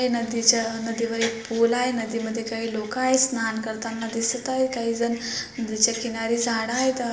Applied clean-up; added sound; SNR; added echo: none; none; none; reverberation time 0.8 s.